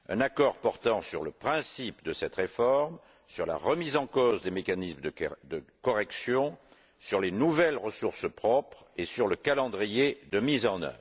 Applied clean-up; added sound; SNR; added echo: none; none; none; none.